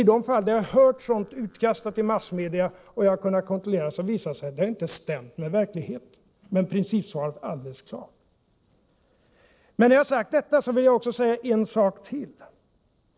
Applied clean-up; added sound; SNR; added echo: neural separator model SepFormer DNS4.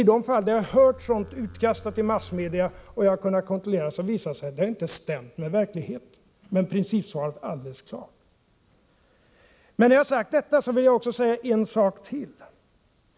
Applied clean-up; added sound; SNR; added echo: none; Livestock, farm animals, working animals; 20 dB; none.